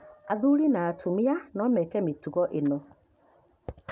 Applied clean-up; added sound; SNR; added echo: none; none; none; none.